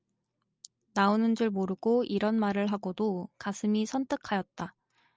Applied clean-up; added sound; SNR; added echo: none; none; none; none.